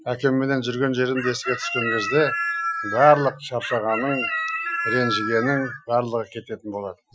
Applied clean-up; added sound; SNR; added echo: classical method Wiener filter.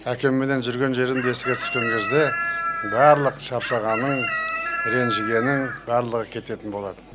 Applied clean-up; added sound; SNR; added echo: none; Chicken, rooster; 4 dB; none.